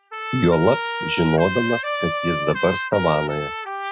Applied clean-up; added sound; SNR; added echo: classical method spectral subtraction.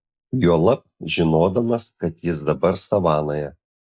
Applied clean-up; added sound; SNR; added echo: neural mask model Resemble Enhance denoiser.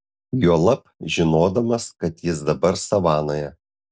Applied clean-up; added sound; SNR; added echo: none; none; none; none.